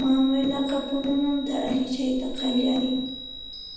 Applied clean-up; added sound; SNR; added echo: none; Chime; 12 dB; reverberation time 0.9 s.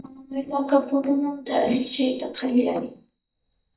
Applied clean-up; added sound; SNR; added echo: neural mask model DeepFilterNet 3.